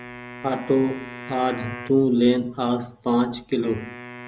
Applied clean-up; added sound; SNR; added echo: none; Wind instrument, woodwind instrument; 16 dB; none.